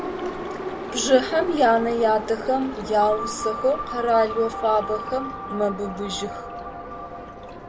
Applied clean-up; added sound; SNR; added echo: none; Subway, metro, underground; 11 dB; none.